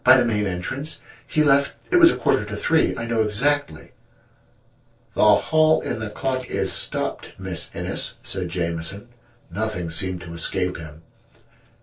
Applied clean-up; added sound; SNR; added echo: neural separator model SepFormer DNS4.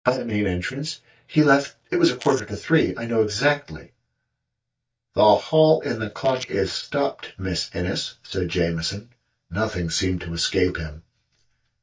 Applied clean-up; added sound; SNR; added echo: neural mask model DeepFilterNet 3.